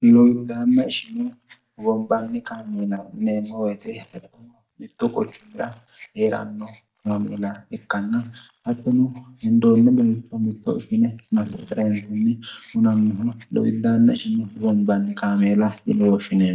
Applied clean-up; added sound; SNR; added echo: neural mask model DeepFilterNet 3.